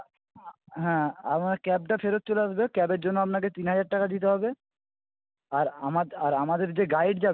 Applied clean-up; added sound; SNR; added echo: none; none; none; none.